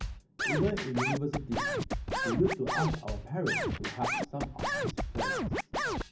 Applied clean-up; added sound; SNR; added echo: none; Scratching (performance technique); -2 dB; reverberation time 0.4 s.